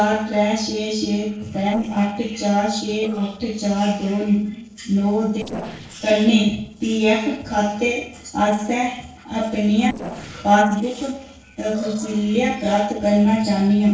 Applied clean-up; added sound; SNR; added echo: neural separator model SepFormer DNS4.